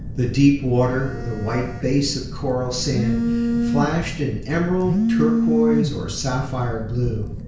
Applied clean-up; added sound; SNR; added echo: none; Telephone; 2 dB; reverberation time 0.5 s.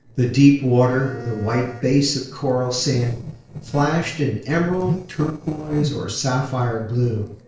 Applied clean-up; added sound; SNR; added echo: neural separator model SepFormer DNS4.